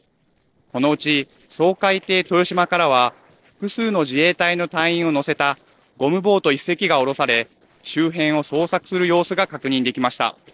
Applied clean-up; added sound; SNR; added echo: neural separator model SepFormer DNS4.